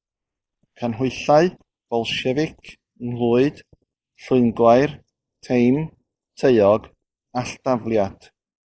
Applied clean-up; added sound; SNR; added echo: neural mask model Resemble Enhance denoiser.